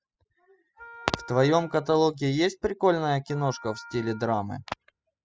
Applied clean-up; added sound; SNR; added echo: classical method spectral subtraction.